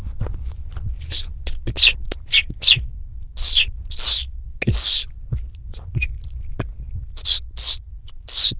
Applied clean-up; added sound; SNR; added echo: neural diffusion model UNIVERSE++.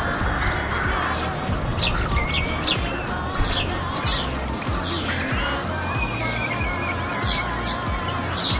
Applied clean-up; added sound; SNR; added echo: none; Bird vocalization, bird call, bird song; -2 dB; none.